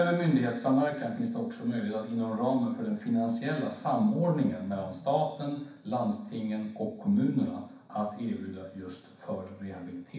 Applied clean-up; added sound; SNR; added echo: none; none; none; reverberation time 0.6 s.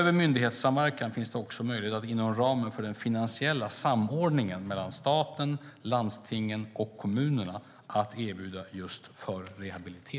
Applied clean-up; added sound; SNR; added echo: none; none; none; none.